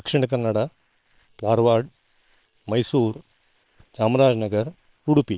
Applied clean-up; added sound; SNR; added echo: neural separator model SepFormer WHAM!.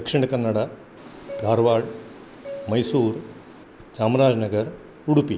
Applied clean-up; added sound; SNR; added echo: none; Subway, metro, underground; 13 dB; none.